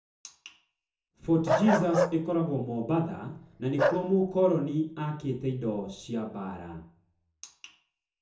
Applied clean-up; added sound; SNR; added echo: none; Bark; 1 dB; reverberation time 0.5 s.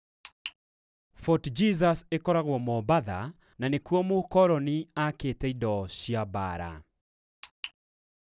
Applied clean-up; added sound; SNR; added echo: none; none; none; none.